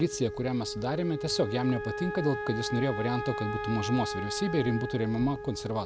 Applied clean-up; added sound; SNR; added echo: none; Wind instrument, woodwind instrument; 6 dB; none.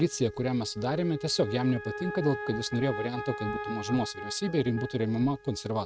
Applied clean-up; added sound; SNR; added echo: neural mask model RNNoise.